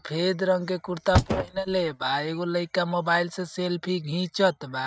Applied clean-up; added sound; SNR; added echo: neural mask model RNNoise.